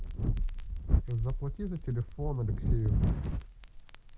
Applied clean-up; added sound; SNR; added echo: none; Crackle; 18 dB; none.